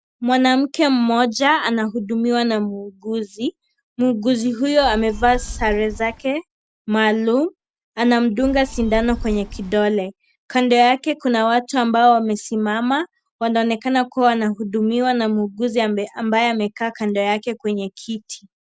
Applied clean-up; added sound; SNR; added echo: none; Telephone; 11 dB; none.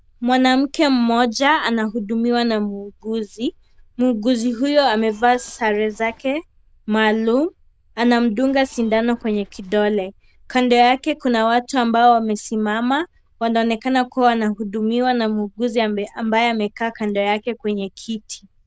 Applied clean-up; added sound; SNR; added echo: neural diffusion model UNIVERSE++.